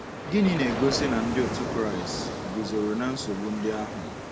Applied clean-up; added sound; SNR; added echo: none; Ocean; 4 dB; none.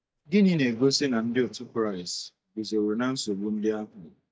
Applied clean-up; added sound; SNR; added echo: neural mask model DeepFilterNet 3.